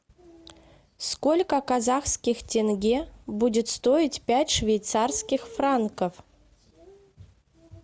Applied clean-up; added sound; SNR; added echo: none; none; none; none.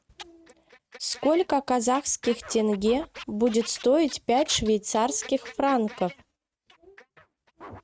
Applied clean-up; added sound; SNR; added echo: neural mask model RNNoise.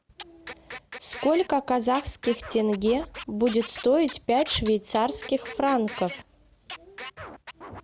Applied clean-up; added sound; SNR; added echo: none; Scratching (performance technique); 16 dB; none.